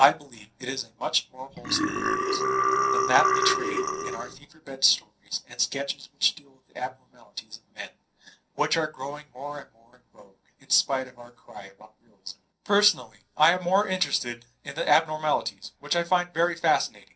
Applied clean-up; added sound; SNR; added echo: none; Burping, eructation; -3 dB; reverberation time 0.3 s.